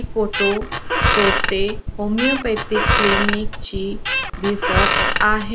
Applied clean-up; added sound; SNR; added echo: none; Squeak; -3 dB; none.